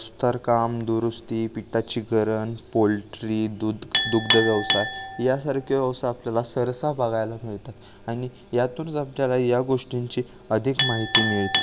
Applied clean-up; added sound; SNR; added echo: none; Chink, clink; 3 dB; none.